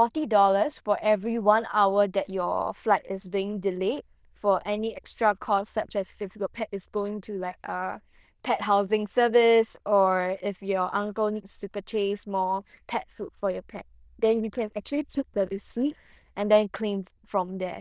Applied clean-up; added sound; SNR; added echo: neural diffusion model UNIVERSE++.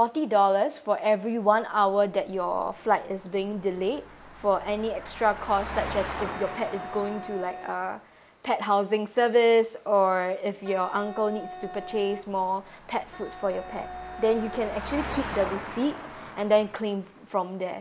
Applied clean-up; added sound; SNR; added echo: none; Engine + Wind instrument, woodwind instrument; 13 dB; none.